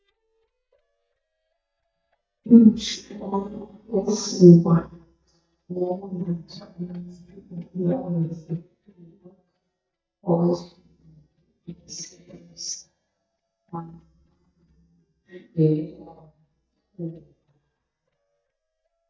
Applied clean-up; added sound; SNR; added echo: neural mask model DeepFilterNet 3.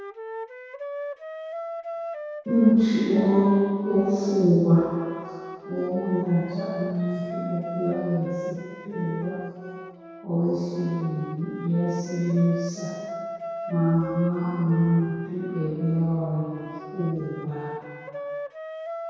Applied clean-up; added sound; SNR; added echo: none; Wind instrument, woodwind instrument; 11 dB; reverberation time 2.0 s.